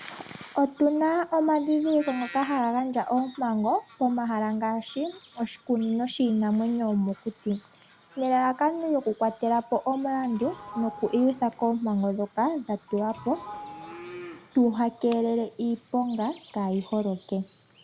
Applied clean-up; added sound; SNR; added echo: none; Bird vocalization, bird call, bird song + Sliding door / Doorbell; 20 dB; none.